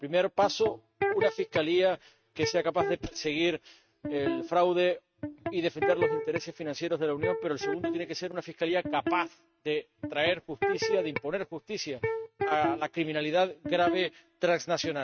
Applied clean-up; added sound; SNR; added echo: neural mask model RNNoise.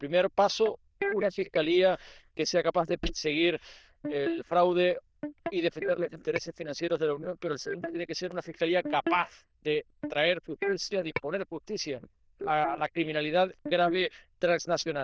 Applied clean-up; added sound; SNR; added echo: neural diffusion model UNIVERSE++.